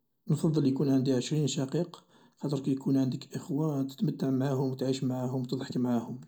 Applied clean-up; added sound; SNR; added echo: none; none; none; reverberation time 0.2 s.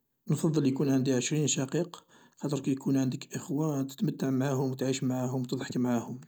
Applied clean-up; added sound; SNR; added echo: none; none; none; none.